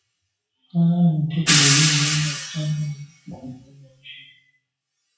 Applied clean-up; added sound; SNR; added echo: classical method WPE with log-MMSE.